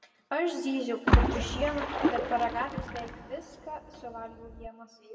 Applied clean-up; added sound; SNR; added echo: none; Splash, splatter; -4 dB; reverberation time 2.0 s.